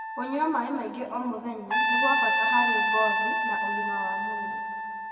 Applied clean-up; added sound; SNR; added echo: none; Trumpet; -4 dB; reverberation time 2.1 s.